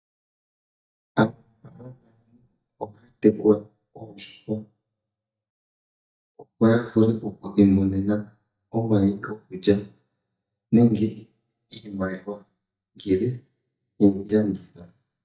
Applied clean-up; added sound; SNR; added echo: neural mask model DeepFilterNet 3.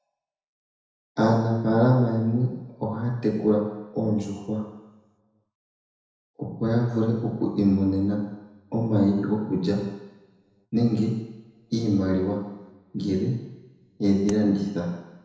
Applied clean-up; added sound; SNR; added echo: none; Tap; 17 dB; reverberation time 1.0 s.